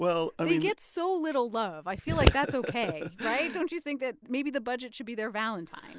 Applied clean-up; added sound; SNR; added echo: none; Scissors; -2 dB; none.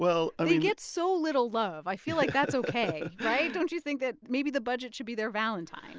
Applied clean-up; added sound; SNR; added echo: none; none; none; none.